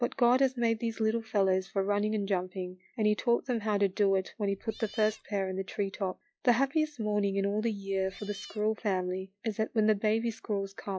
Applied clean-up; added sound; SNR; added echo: classical method log-MMSE.